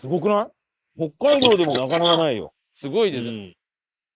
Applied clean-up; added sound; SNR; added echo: neural mask model Resemble Enhance denoiser.